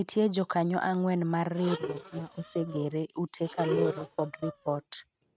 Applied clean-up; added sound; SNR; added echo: neural mask model RNNoise.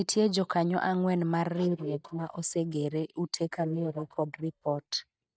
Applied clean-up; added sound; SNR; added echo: neural mask model DeepFilterNet 3.